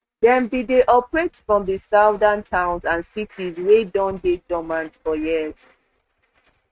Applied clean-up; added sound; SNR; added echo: neural mask model RNNoise.